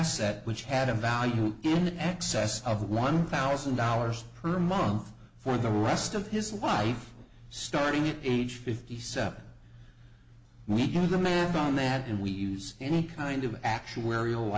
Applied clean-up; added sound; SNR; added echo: none; none; none; none.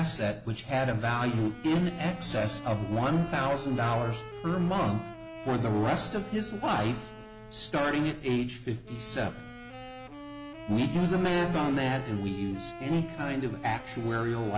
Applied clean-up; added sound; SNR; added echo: none; Wind instrument, woodwind instrument; 14 dB; none.